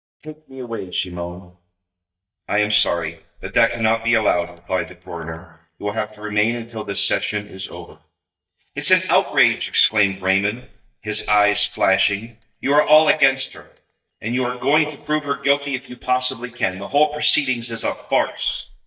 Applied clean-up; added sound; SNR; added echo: neural mask model DeepFilterNet 3.